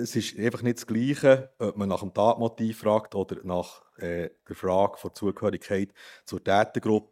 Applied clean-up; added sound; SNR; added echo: neural mask model DeepFilterNet 3.